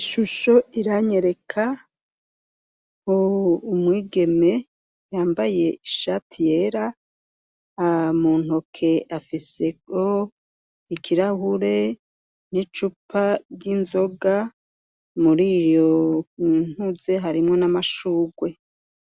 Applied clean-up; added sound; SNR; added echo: none; none; none; none.